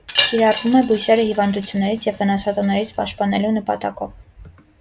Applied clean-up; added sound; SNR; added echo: none; Wind chime; 10 dB; none.